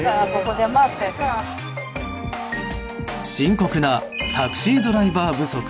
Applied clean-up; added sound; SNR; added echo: none; none; none; none.